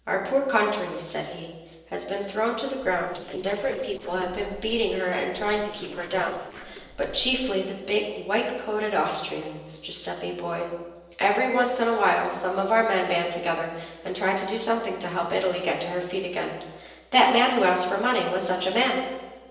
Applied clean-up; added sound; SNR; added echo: neural separator model SepFormer DNS4.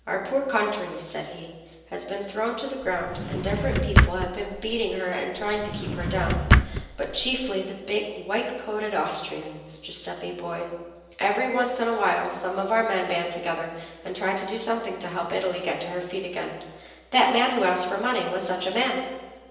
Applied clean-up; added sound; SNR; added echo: none; Drawer open or close; -3 dB; reverberation time 1.0 s.